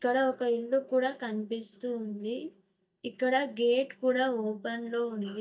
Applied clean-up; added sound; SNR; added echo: neural mask model DeepFilterNet 3.